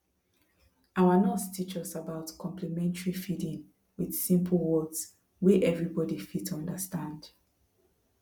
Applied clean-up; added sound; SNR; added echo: none; none; none; none.